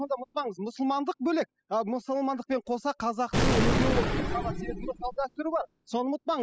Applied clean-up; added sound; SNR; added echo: classical method spectral subtraction.